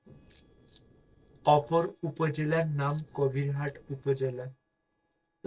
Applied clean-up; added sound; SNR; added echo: neural separator model SepFormer DNS4.